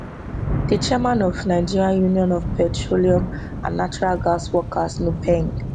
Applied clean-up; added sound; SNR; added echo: none; Thunder / Rain; 6 dB; none.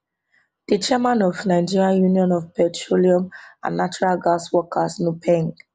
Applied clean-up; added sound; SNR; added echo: none; none; none; none.